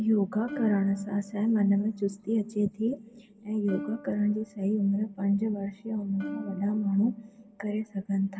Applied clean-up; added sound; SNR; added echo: none; Plucked string instrument; 16 dB; reverberation time 2.3 s.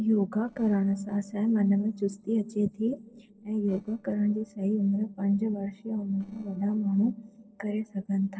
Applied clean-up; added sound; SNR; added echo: neural separator model SepFormer DNS4.